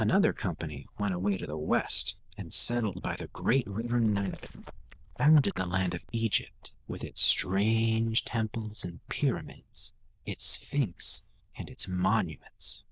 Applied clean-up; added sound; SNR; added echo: neural diffusion model UNIVERSE++.